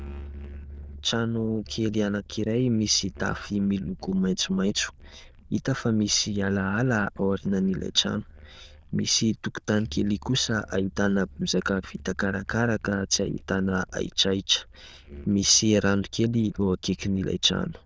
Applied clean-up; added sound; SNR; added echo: neural diffusion model UNIVERSE++.